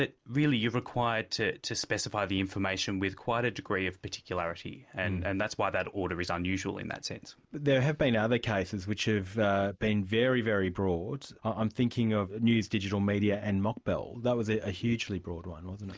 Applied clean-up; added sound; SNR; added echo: neural mask model Resemble Enhance denoiser.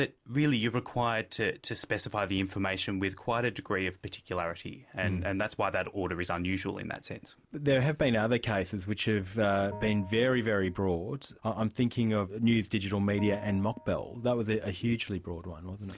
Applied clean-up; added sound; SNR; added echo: none; Bell; 19 dB; none.